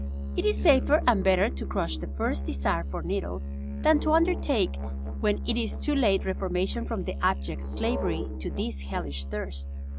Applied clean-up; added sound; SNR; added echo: none; Musical instrument; 4 dB; none.